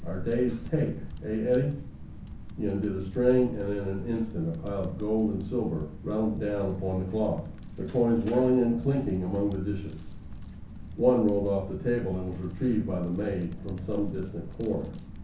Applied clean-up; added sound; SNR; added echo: none; Typing; 11 dB; reverberation time 0.6 s.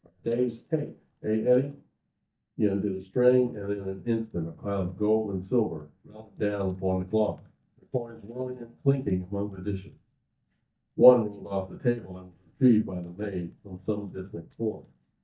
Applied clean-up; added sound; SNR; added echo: neural mask model DeepFilterNet 3.